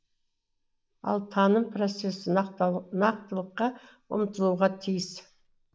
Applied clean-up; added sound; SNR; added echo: neural mask model Resemble Enhance denoiser.